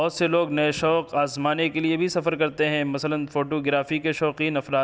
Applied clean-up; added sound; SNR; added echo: none; none; none; none.